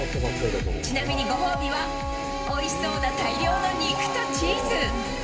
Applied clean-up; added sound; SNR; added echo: none; Wind instrument, woodwind instrument; 6 dB; reverberation time 2.0 s.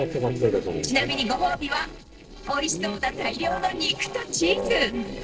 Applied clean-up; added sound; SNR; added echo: neural separator model SepFormer DNS4.